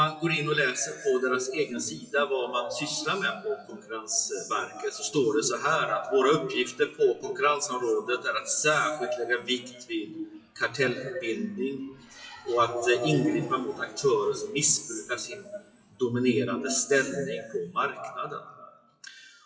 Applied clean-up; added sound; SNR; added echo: classical method WPE with log-MMSE.